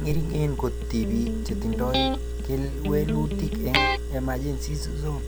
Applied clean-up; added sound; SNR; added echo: none; Engine + Electric guitar; -1 dB; none.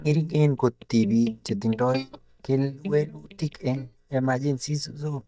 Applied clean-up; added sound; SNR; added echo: neural mask model DeepFilterNet 3.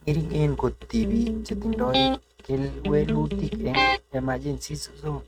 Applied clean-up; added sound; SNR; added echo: neural mask model RNNoise.